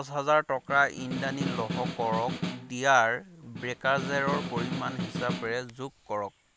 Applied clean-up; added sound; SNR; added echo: none; Snare drum; 5 dB; none.